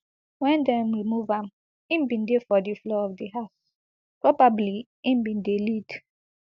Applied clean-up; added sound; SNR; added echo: none; none; none; none.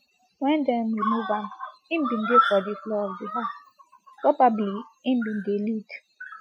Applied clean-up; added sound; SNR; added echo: classical method Wiener filter.